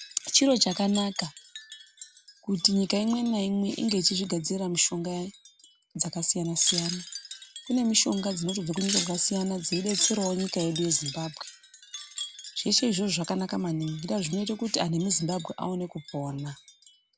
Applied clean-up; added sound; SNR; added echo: none; Wind chime; 11 dB; none.